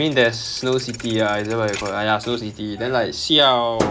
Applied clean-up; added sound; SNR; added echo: none; Thump, thud; 13 dB; none.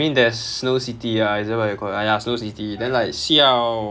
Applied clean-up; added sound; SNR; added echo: none; none; none; none.